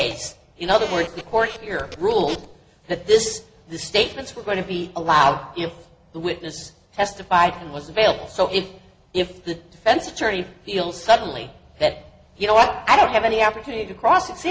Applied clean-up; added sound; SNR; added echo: none; Squeak; 15 dB; none.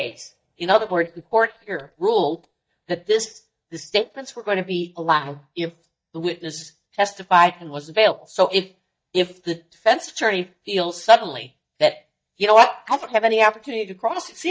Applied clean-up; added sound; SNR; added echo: neural mask model DeepFilterNet 3.